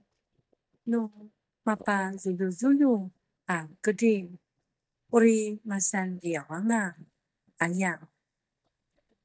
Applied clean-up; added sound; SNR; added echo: neural mask model DeepFilterNet 3.